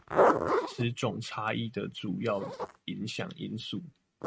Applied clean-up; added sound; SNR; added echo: neural mask model RNNoise.